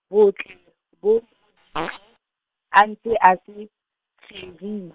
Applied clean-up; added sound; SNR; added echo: neural separator model SepFormer WHAM!.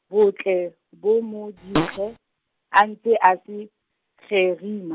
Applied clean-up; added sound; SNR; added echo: none; Fart; 3 dB; none.